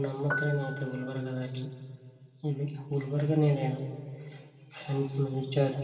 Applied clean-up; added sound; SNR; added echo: none; Piano; 8 dB; reverberation time 2.7 s.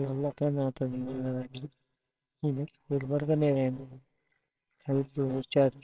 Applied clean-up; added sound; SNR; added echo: neural separator model SepFormer WHAMR!.